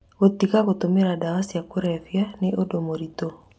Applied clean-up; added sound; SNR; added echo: none; none; none; none.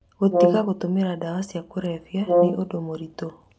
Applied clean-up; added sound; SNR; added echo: none; Brass instrument; -2 dB; none.